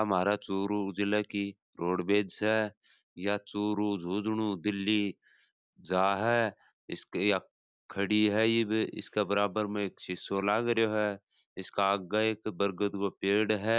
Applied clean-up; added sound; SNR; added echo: none; none; none; none.